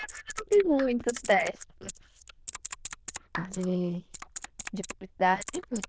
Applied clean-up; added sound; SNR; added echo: neural diffusion model UNIVERSE++.